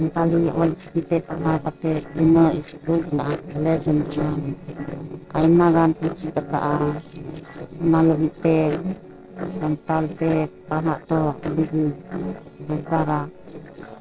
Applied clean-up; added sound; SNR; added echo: neural separator model SepFormer DNS4.